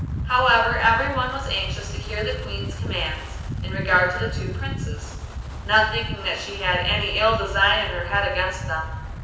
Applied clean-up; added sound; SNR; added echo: none; Wind; 6 dB; reverberation time 0.9 s.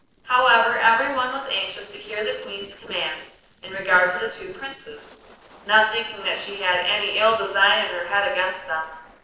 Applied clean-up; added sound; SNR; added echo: neural separator model SepFormer DNS4.